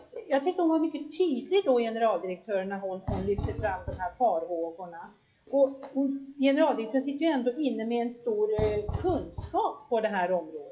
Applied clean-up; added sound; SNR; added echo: classical method WPE with log-MMSE.